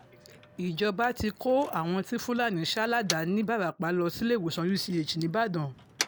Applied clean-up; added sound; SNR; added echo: none; Motor vehicle (road); 14 dB; none.